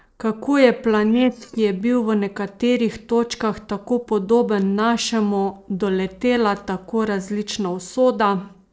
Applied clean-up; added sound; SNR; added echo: neural separator model SepFormer DNS4.